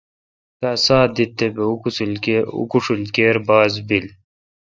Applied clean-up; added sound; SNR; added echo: neural mask model DeepFilterNet 3.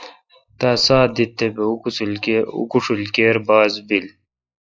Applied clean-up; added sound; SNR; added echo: classical method log-MMSE.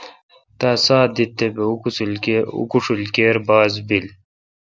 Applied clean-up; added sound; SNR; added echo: none; none; none; none.